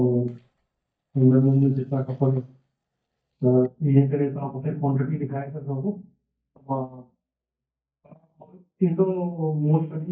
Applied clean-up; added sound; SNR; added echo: neural mask model DeepFilterNet 3.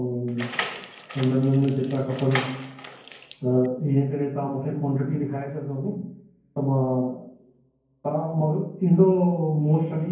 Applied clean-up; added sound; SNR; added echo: none; Door; 10 dB; reverberation time 0.9 s.